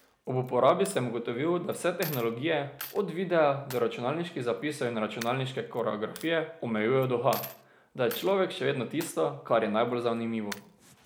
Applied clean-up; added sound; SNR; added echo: none; Coin (dropping); 19 dB; none.